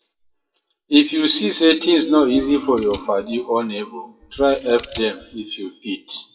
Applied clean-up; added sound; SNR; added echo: classical method WPE with log-MMSE.